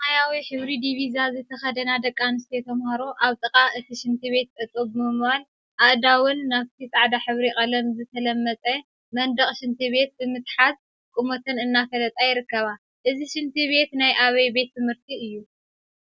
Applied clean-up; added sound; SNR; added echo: none; none; none; none.